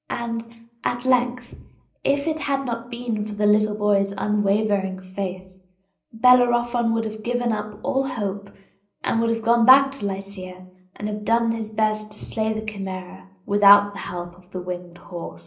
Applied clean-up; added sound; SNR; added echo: none; none; none; reverberation time 0.5 s.